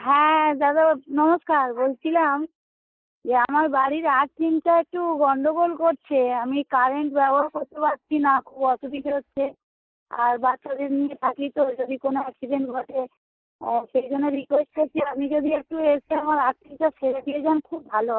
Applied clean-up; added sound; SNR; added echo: neural mask model Resemble Enhance denoiser.